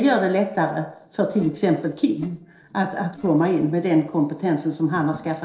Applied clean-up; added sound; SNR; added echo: neural separator model SepFormer DNS4.